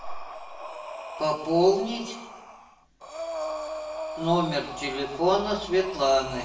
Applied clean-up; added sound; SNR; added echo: none; Breathing; 10 dB; reverberation time 0.7 s.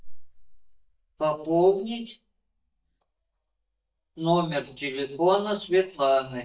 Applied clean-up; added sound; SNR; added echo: neural mask model DeepFilterNet 3.